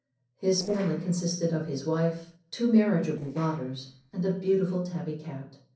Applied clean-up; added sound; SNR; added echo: neural separator model SepFormer DNS4.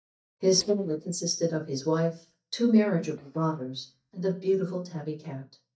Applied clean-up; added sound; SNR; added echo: neural mask model DeepFilterNet 3.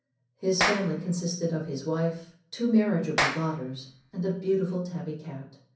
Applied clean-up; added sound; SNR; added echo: none; Clapping; 5 dB; reverberation time 0.6 s.